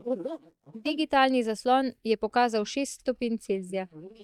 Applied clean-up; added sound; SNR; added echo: neural mask model DeepFilterNet 3.